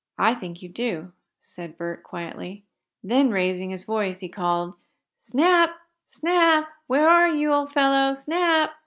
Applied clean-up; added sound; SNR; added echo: none; none; none; none.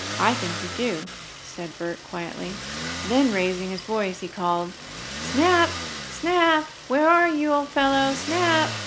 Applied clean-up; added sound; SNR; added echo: none; Motor vehicle (road); 9 dB; none.